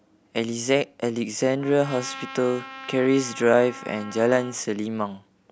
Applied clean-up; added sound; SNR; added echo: none; Trumpet; 16 dB; none.